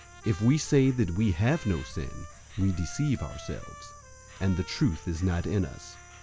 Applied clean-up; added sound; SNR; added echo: none; Insect + Trumpet; 17 dB; none.